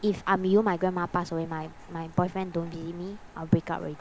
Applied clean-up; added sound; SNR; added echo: none; Rain; 18 dB; none.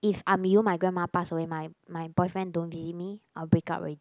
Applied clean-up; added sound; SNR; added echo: none; none; none; none.